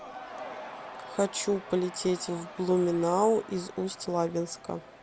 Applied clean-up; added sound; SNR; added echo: none; Crowd / Cheering; 14 dB; none.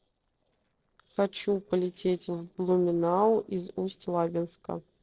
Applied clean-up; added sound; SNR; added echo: neural separator model SepFormer DNS4.